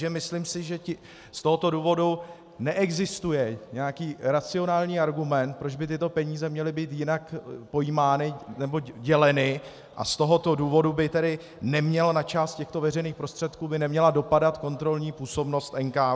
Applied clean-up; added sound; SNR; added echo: none; none; none; none.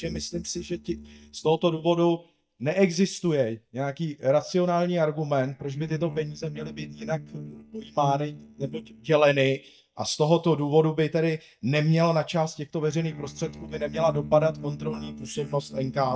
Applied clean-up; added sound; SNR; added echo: neural mask model DeepFilterNet 3.